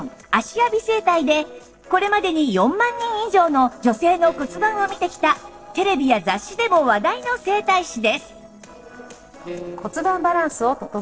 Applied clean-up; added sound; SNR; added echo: neural separator model SepFormer DNS4.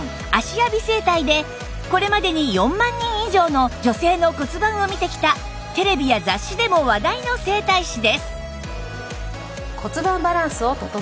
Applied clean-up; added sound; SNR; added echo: none; none; none; none.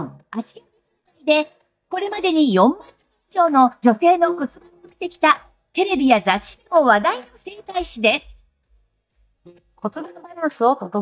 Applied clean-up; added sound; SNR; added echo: neural mask model DeepFilterNet 3.